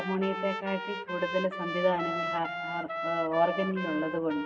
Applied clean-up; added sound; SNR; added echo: none; Trumpet; 5 dB; reverberation time 2.8 s.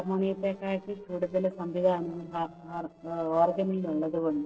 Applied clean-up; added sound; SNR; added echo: neural separator model SepFormer DNS4.